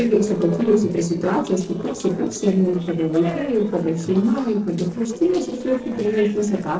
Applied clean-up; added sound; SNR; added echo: neural separator model SepFormer DNS4.